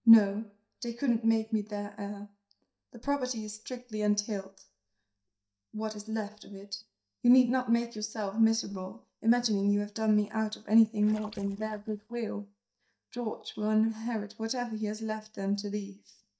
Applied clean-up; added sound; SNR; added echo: neural mask model DeepFilterNet 3.